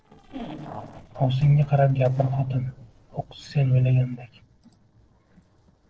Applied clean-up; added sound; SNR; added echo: neural separator model SepFormer DNS4.